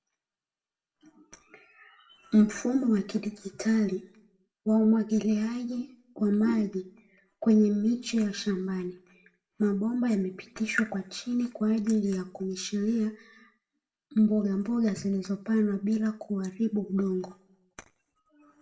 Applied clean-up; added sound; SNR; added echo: none; none; none; reverberation time 0.3 s.